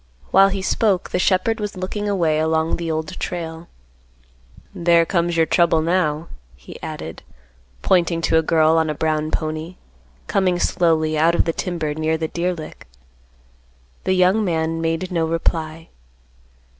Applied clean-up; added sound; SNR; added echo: none; none; none; none.